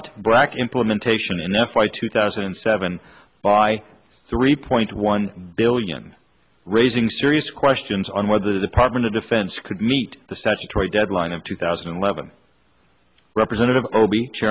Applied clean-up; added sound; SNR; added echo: none; none; none; none.